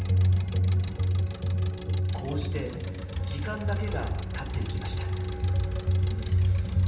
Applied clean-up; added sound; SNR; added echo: none; Engine; 17 dB; reverberation time 1.2 s.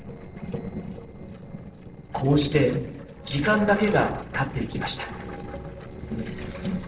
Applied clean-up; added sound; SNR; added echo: neural separator model SepFormer DNS4.